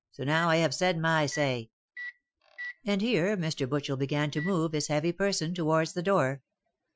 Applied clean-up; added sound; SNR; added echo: classical method Wiener filter.